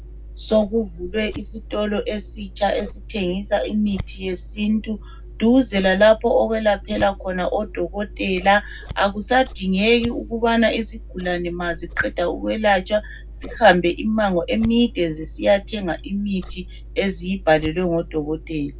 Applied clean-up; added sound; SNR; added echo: none; Scissors; 14 dB; reverberation time 0.3 s.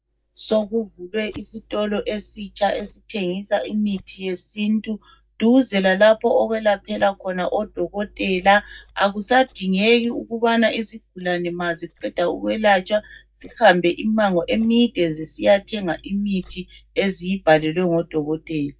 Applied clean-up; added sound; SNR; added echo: neural mask model DeepFilterNet 3.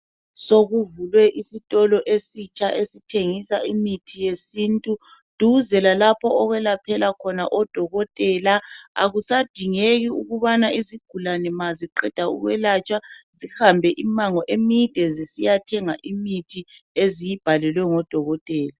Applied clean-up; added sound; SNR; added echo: none; none; none; none.